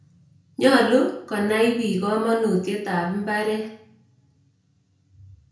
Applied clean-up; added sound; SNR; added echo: none; none; none; reverberation time 0.5 s.